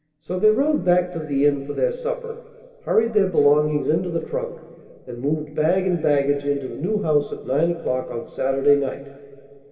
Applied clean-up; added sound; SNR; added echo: none; none; none; reverberation time 2.2 s.